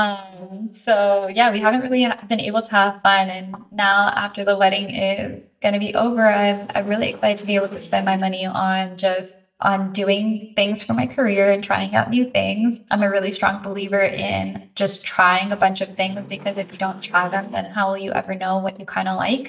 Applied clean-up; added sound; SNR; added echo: neural mask model DeepFilterNet 3.